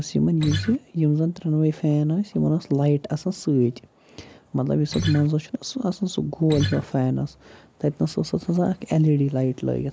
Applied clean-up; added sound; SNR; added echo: none; Acoustic guitar; 5 dB; none.